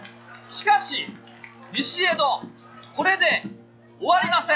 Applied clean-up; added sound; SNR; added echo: classical method log-MMSE.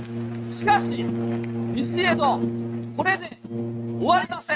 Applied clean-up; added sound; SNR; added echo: neural mask model RNNoise.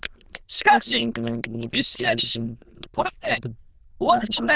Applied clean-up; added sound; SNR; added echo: neural diffusion model UNIVERSE++.